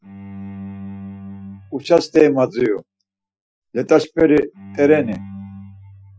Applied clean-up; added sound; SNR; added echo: classical method Wiener filter.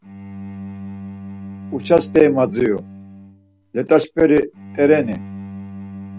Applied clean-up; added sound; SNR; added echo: none; Bowed string instrument; 14 dB; none.